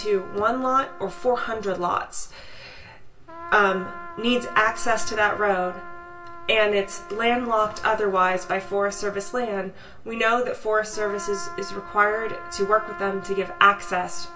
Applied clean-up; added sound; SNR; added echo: none; Trumpet; 16 dB; reverberation time 0.2 s.